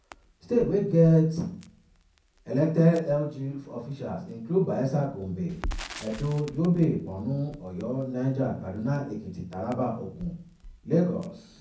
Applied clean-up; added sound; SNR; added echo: none; Crackle; 17 dB; reverberation time 0.6 s.